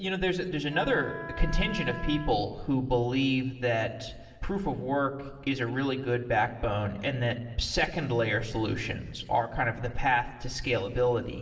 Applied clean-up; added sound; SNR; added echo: none; Wind instrument, woodwind instrument; 12 dB; reverberation time 2.1 s.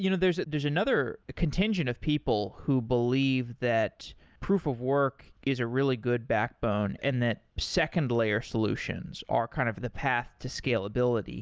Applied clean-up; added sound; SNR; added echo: none; none; none; none.